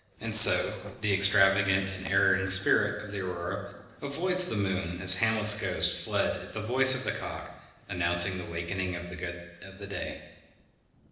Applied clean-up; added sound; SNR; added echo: neural separator model SepFormer DNS4.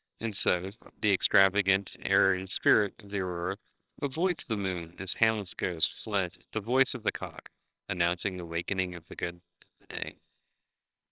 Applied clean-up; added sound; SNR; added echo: neural separator model SepFormer WHAMR!.